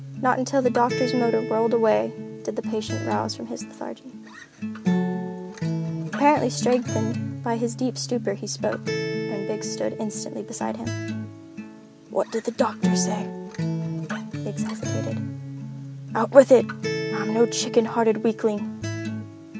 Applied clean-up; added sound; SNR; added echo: none; Acoustic guitar; 4 dB; none.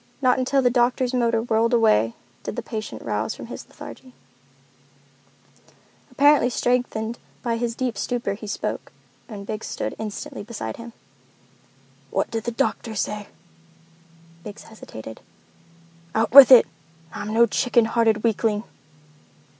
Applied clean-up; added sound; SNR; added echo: none; none; none; none.